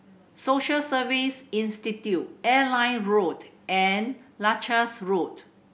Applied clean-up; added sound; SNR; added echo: none; none; none; none.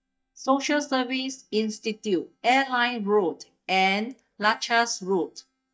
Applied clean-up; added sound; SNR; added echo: neural mask model DeepFilterNet 3.